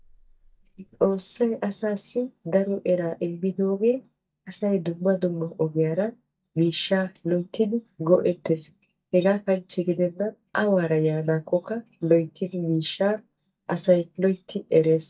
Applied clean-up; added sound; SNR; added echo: neural mask model DeepFilterNet 3.